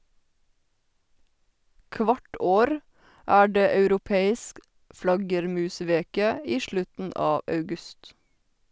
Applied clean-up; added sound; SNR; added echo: none; none; none; none.